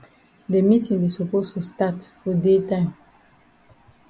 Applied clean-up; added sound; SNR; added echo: none; none; none; none.